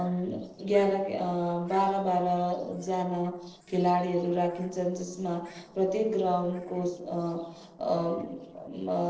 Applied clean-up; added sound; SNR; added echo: neural separator model SepFormer DNS4.